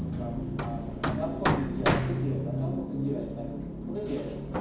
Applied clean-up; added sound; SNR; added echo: none; Hammer; 3 dB; reverberation time 1.2 s.